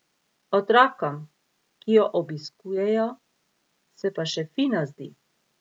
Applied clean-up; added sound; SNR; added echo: none; none; none; none.